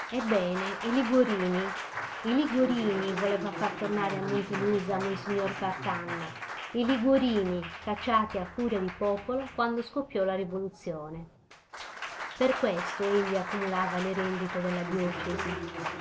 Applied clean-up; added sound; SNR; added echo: none; Applause; 8 dB; none.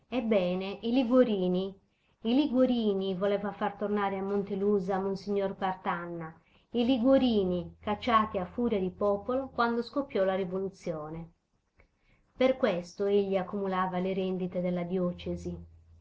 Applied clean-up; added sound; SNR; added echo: none; none; none; none.